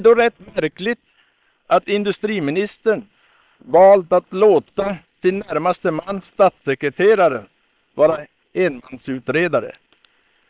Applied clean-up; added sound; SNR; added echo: neural separator model SepFormer WHAM!.